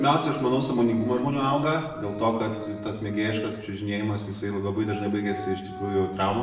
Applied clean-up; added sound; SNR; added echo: none; Organ; 12 dB; reverberation time 0.9 s.